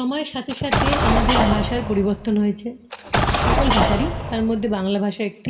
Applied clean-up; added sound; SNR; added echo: none; Explosion; -2 dB; reverberation time 0.7 s.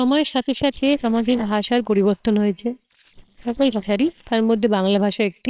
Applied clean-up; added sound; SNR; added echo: neural separator model SepFormer WHAMR!.